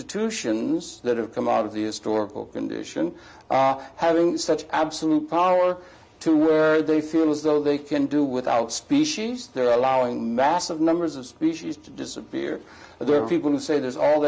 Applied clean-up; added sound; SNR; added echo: none; none; none; none.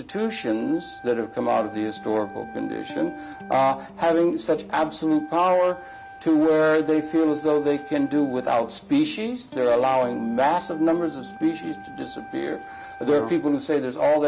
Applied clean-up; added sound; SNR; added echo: none; Wind instrument, woodwind instrument + Electric guitar; 17 dB; none.